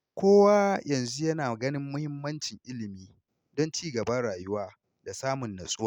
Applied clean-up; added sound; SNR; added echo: none; none; none; none.